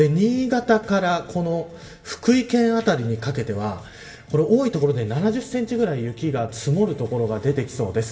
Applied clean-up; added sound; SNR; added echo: none; none; none; reverberation time 1.6 s.